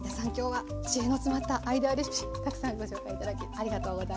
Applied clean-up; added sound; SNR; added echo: none; none; none; none.